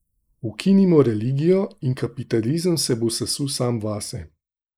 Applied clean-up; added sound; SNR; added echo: neural mask model Resemble Enhance denoiser.